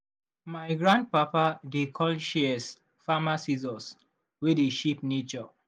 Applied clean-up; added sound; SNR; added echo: none; none; none; none.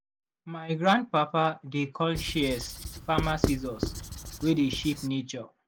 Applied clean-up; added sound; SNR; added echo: none; Writing; 5 dB; none.